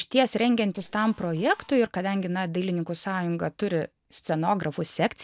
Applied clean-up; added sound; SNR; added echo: neural separator model SepFormer DNS4.